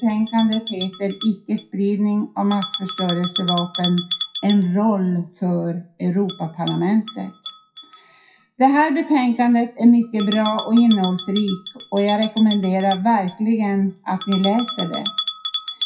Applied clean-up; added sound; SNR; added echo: classical method WPE with log-MMSE.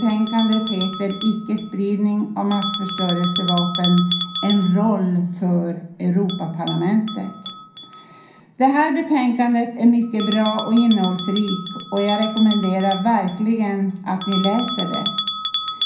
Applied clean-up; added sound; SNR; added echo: none; Bell; 8 dB; reverberation time 0.6 s.